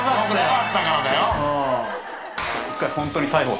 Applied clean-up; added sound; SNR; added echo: none; Brass instrument; 15 dB; reverberation time 0.4 s.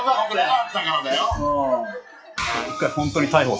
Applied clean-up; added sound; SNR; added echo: classical method WPE with log-MMSE.